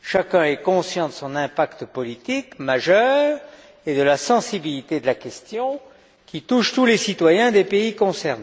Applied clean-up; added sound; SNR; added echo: none; none; none; none.